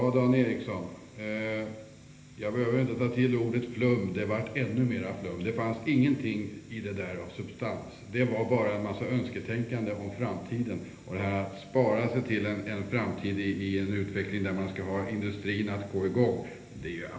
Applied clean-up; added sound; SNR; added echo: none; none; none; reverberation time 1.0 s.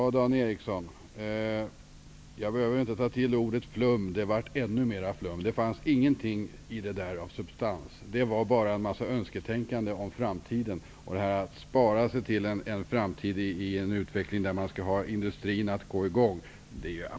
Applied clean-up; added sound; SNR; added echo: none; none; none; none.